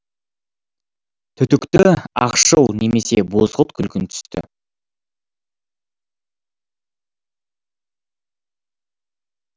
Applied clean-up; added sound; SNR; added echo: none; none; none; none.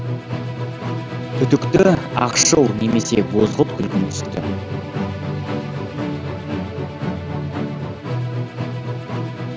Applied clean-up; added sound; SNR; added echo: none; Musical instrument; 3 dB; none.